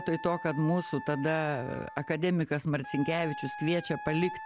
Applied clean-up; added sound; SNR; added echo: none; Wind instrument, woodwind instrument; 12 dB; none.